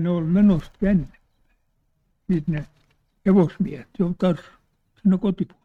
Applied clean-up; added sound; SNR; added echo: neural mask model RNNoise.